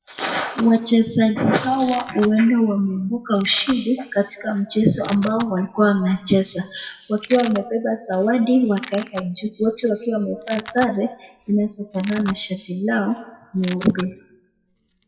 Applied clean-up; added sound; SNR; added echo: classical method WPE with log-MMSE.